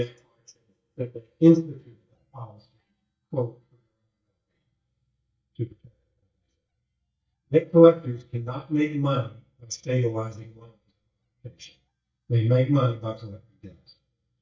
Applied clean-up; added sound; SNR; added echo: neural mask model DeepFilterNet 3.